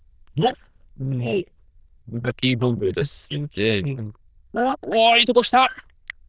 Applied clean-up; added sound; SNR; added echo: neural diffusion model UNIVERSE++.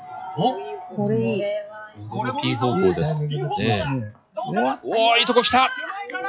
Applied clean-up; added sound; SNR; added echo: classical method log-MMSE.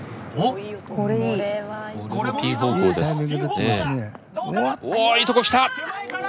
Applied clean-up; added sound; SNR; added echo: none; none; none; none.